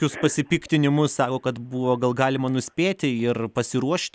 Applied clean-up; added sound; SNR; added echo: none; none; none; none.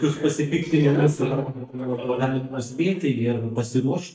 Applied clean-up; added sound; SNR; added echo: neural mask model DeepFilterNet 3.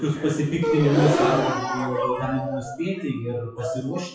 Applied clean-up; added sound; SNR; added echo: classical method WPE with log-MMSE.